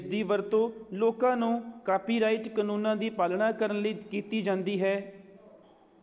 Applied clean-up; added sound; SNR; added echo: none; none; none; none.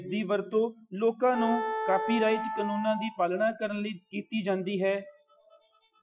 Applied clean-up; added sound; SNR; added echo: classical method Wiener filter.